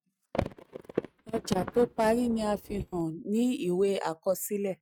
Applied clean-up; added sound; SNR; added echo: neural mask model RNNoise.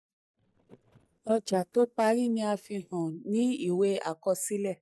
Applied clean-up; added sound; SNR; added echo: neural mask model DeepFilterNet 3.